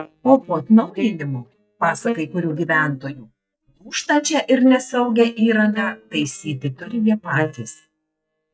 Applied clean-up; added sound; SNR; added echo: neural mask model DeepFilterNet 3.